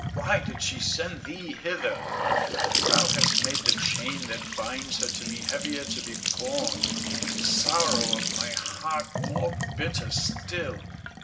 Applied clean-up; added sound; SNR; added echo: none; Trickle, dribble / Bathtub (filling or washing) / Sink (filling or washing) / Gurgling / Splash, splatter; -3 dB; reverberation time 0.7 s.